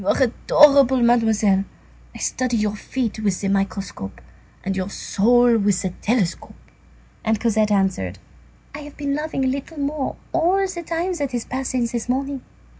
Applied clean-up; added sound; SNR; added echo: none; none; none; none.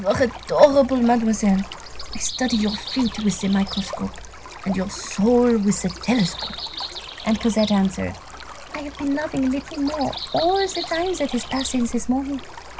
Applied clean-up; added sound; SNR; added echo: none; Stream + Bird vocalization, bird call, bird song; 12 dB; none.